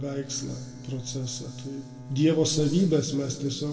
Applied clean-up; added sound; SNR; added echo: none; Bowed string instrument; 17 dB; reverberation time 1.9 s.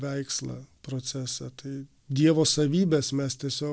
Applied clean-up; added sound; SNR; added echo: none; none; none; none.